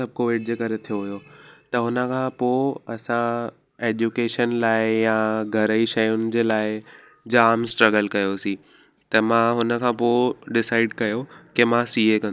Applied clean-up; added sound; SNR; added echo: none; none; none; none.